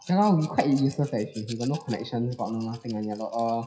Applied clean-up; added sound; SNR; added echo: classical method WPE with log-MMSE.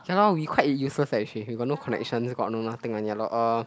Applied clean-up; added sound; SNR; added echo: none; none; none; none.